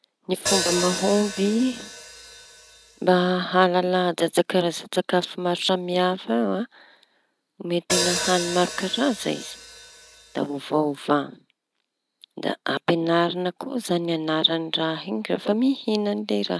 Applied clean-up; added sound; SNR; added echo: none; Hi-hat; 7 dB; none.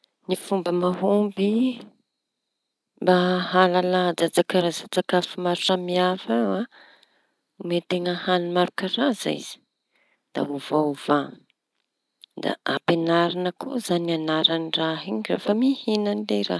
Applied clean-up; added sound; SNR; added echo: none; none; none; none.